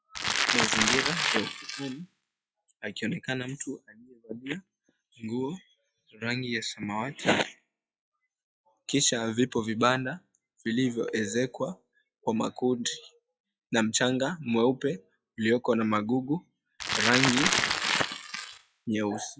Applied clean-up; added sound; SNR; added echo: classical method log-MMSE.